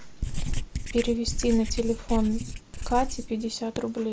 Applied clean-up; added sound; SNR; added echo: none; Writing; 2 dB; none.